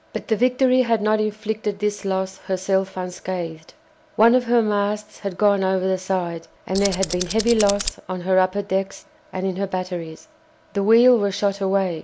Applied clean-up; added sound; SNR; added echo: none; Tools; 7 dB; none.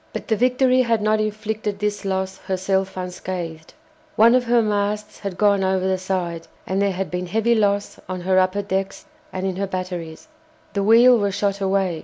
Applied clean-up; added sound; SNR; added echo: none; none; none; none.